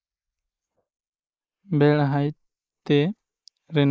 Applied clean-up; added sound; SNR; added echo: neural mask model Resemble Enhance denoiser.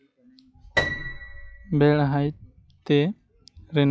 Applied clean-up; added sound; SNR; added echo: classical method log-MMSE.